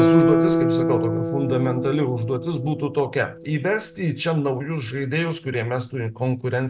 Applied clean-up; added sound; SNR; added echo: none; Guitar; 1 dB; none.